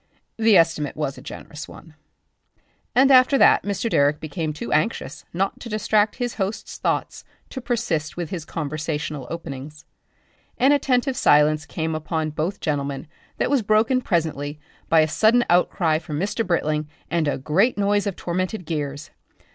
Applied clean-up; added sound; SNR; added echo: none; none; none; none.